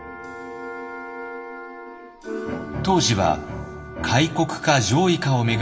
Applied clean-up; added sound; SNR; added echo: none; none; none; reverberation time 1.5 s.